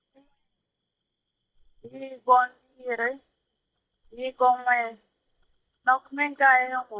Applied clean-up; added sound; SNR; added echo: neural mask model DeepFilterNet 3.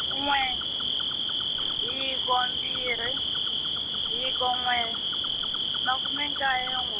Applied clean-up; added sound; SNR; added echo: none; Cricket; -4 dB; none.